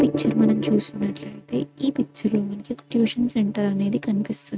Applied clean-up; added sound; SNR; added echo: neural mask model RNNoise.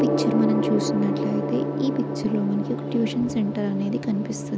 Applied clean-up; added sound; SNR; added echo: none; Gong; 1 dB; none.